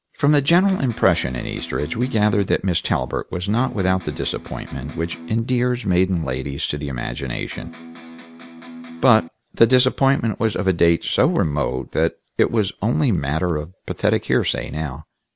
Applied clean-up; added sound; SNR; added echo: none; Electric guitar; 15 dB; none.